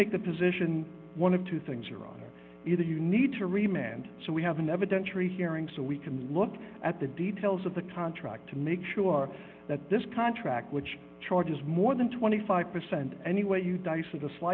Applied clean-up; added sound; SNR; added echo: none; none; none; none.